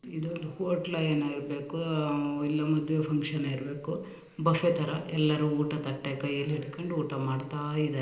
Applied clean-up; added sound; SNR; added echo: neural separator model SepFormer DNS4.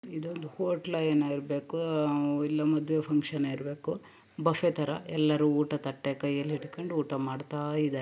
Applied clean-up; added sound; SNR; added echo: none; none; none; none.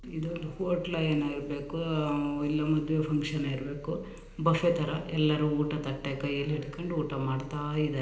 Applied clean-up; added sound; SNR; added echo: none; Engine; 20 dB; reverberation time 0.9 s.